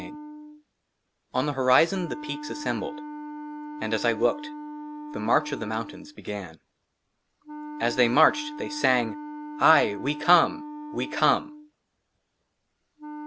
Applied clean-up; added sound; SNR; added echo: none; Wind instrument, woodwind instrument; 11 dB; none.